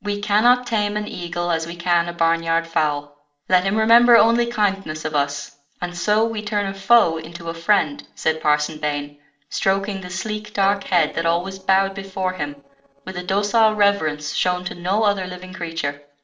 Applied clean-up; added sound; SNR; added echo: neural separator model SepFormer DNS4.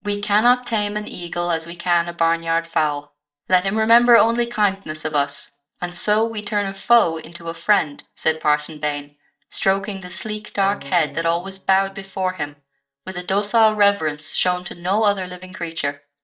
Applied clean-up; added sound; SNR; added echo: neural mask model DeepFilterNet 3.